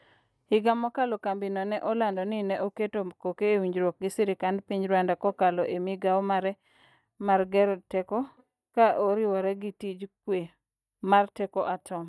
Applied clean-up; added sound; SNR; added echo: neural mask model DeepFilterNet 3.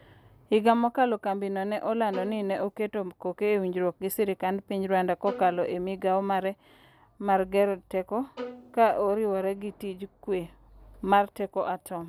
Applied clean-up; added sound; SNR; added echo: none; Bowed string instrument; 13 dB; none.